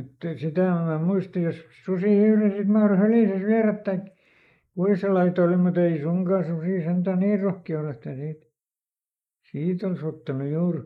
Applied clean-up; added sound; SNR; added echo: neural mask model Resemble Enhance denoiser.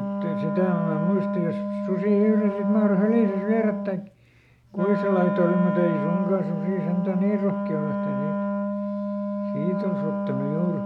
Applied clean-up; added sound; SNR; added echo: none; Wind instrument, woodwind instrument; 1 dB; none.